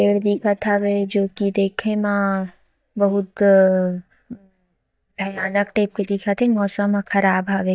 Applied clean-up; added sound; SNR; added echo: neural mask model DeepFilterNet 3.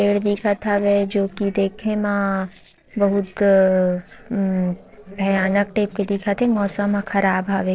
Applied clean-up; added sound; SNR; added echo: neural separator model SepFormer DNS4.